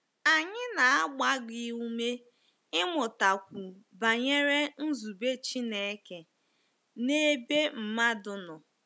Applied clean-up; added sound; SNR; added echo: none; none; none; none.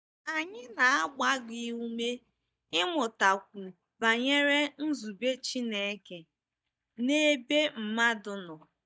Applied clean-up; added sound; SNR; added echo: neural mask model DeepFilterNet 3.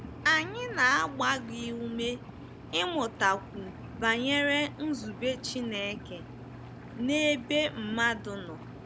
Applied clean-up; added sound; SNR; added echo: none; Engine; 13 dB; none.